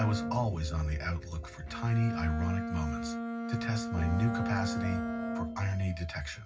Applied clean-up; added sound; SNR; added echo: none; Bowed string instrument; 4 dB; reverberation time 0.4 s.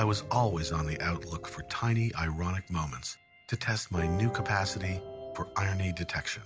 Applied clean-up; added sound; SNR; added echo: none; none; none; none.